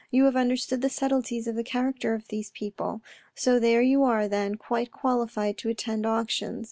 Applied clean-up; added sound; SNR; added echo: none; none; none; none.